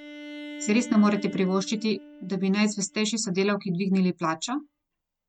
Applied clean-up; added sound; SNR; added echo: neural mask model RNNoise.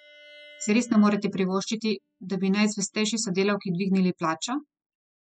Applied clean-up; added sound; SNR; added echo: classical method spectral subtraction.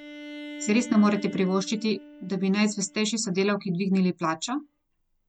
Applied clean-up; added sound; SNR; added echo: none; Bowed string instrument; 17 dB; none.